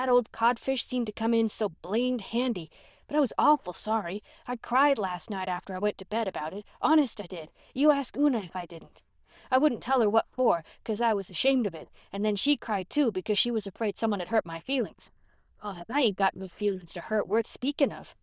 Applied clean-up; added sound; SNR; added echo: neural diffusion model UNIVERSE++.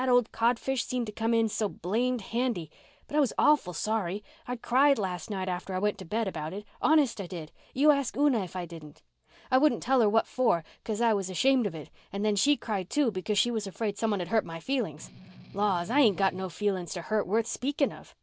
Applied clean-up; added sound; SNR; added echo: none; Strum; 20 dB; none.